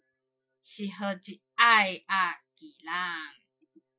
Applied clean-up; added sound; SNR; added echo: classical method Wiener filter.